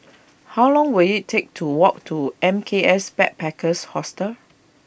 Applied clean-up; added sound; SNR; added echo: none; none; none; none.